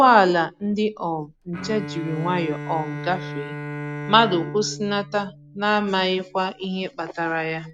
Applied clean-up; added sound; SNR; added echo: none; Bowed string instrument; 12 dB; none.